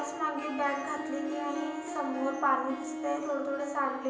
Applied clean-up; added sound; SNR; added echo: none; Harp; 5 dB; reverberation time 0.8 s.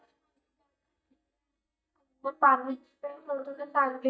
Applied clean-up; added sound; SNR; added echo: neural mask model DeepFilterNet 3.